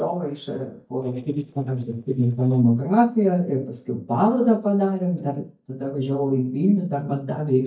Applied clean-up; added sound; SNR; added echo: neural mask model DeepFilterNet 3.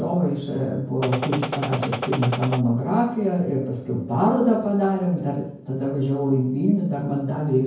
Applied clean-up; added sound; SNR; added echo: none; Gunshot, gunfire; 6 dB; reverberation time 0.9 s.